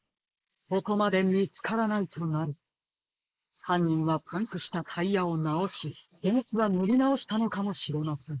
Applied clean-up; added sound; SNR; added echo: neural mask model Resemble Enhance denoiser.